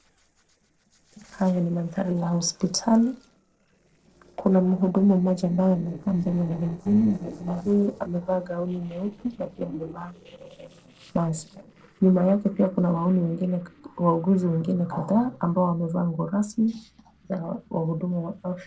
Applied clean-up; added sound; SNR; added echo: neural separator model SepFormer DNS4.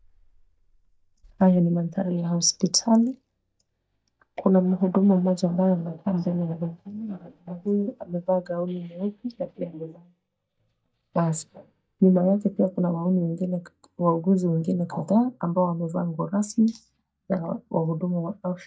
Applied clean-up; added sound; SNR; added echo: neural mask model DeepFilterNet 3.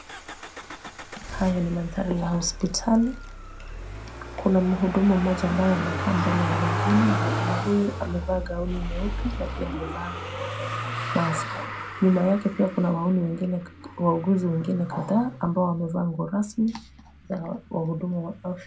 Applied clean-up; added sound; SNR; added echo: none; Motor vehicle (road); 6 dB; reverberation time 0.2 s.